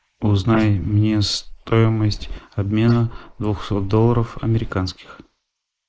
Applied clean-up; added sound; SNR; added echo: neural mask model Resemble Enhance denoiser.